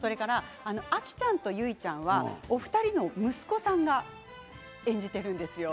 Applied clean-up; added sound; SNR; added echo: none; none; none; none.